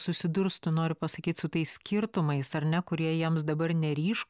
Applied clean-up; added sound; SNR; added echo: none; none; none; none.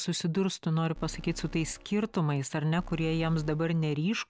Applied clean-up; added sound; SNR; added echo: none; Alarm; 16 dB; none.